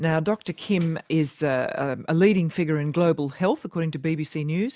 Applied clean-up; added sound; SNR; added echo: none; none; none; none.